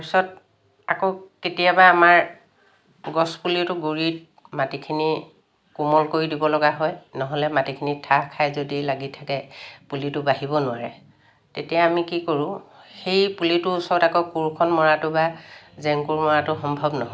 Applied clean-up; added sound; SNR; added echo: none; none; none; none.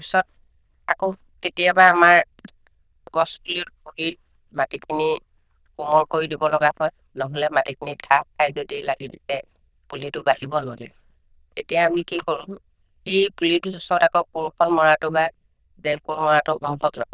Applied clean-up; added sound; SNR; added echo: neural diffusion model UNIVERSE++.